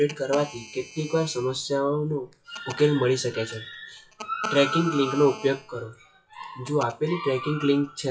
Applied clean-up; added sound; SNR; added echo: classical method WPE with log-MMSE.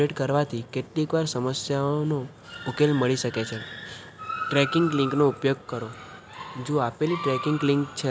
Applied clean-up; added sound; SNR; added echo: none; none; none; none.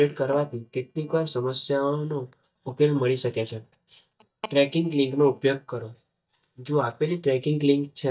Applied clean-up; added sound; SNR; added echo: neural mask model DeepFilterNet 3.